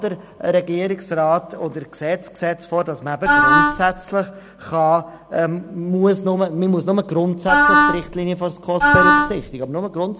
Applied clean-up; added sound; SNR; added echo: none; Wind instrument, woodwind instrument; -5 dB; none.